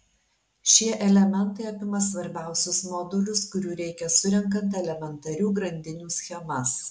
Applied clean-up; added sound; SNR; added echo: none; none; none; none.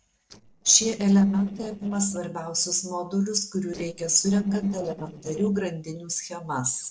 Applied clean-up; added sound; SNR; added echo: neural separator model SepFormer DNS4.